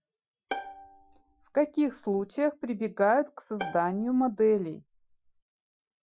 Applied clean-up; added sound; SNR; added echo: classical method Wiener filter.